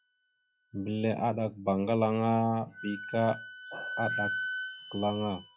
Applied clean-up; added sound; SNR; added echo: classical method log-MMSE.